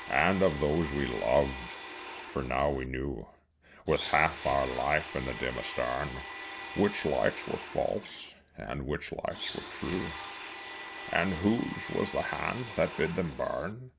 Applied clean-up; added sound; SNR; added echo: none; Domestic sounds, home sounds; 11 dB; none.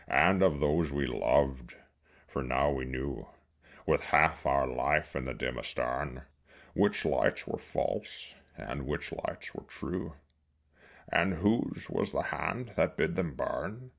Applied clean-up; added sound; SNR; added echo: none; none; none; none.